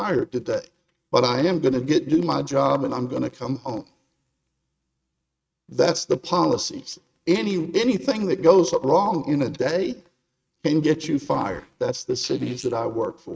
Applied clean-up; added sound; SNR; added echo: neural mask model RNNoise.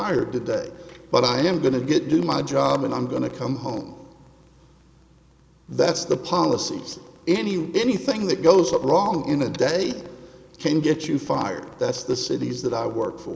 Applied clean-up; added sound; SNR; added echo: none; none; none; none.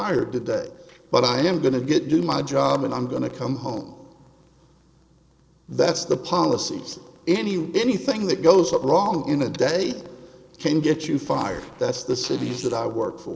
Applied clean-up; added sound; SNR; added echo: neural separator model SepFormer DNS4.